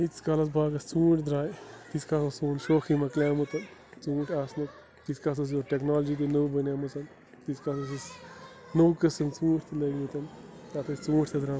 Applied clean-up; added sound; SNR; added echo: none; none; none; none.